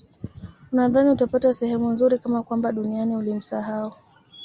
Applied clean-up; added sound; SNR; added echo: none; none; none; none.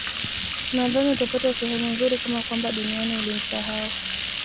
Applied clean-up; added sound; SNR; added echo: none; Bathtub (filling or washing); -2 dB; none.